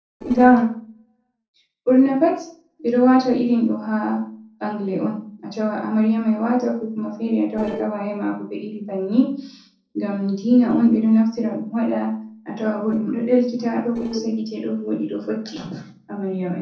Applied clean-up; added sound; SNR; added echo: neural separator model SepFormer DNS4.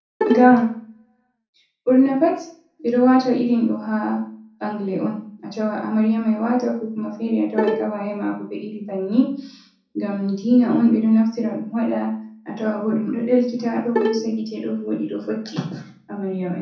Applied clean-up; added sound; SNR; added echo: none; Bowed string instrument; 4 dB; reverberation time 0.5 s.